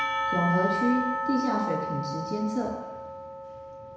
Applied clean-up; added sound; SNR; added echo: none; Church bell / Percussion; 1 dB; reverberation time 1.0 s.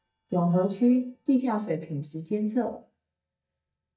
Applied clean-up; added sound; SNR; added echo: neural mask model DeepFilterNet 3.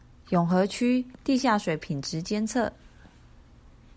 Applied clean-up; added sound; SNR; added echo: none; none; none; none.